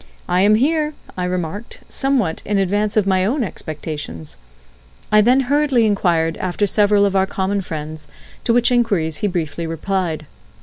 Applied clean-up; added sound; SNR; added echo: none; none; none; none.